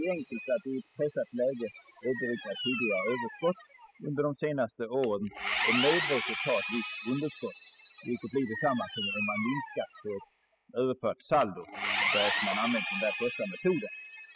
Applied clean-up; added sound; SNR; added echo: classical method spectral subtraction.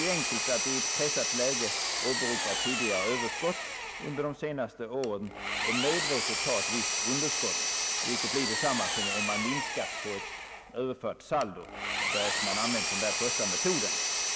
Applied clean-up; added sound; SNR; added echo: none; Engine; -2 dB; none.